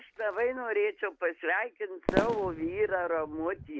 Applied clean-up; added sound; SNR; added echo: none; Fireworks; 4 dB; none.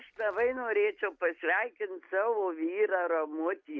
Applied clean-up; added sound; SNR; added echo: none; none; none; none.